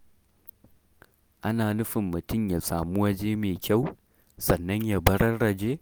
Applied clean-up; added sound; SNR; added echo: none; none; none; none.